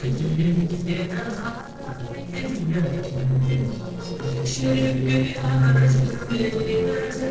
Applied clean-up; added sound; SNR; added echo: neural separator model SepFormer DNS4.